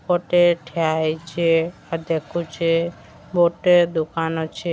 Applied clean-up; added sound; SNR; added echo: none; none; none; none.